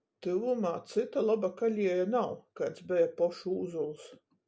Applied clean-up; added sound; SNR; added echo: none; none; none; none.